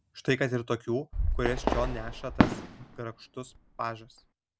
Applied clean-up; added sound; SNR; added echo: none; Fireworks; -3 dB; none.